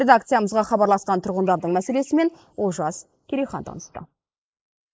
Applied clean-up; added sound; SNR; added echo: neural mask model Resemble Enhance denoiser.